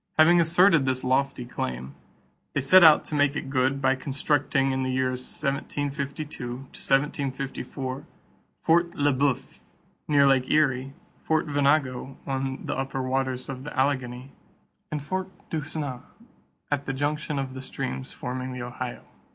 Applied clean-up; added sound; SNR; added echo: none; none; none; none.